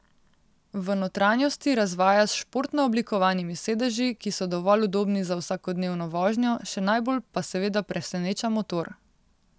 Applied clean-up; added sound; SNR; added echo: none; none; none; none.